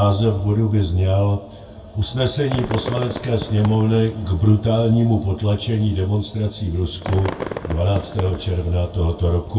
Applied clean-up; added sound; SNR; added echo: none; Fireworks; 15 dB; reverberation time 0.1 s.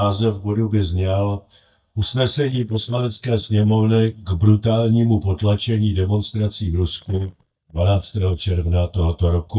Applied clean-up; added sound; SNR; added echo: neural mask model DeepFilterNet 3.